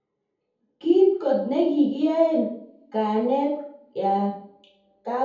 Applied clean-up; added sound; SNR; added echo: none; none; none; reverberation time 0.7 s.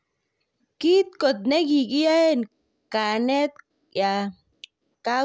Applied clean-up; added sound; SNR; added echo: none; none; none; none.